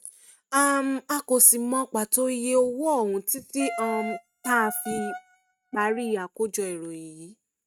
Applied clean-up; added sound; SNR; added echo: neural mask model RNNoise.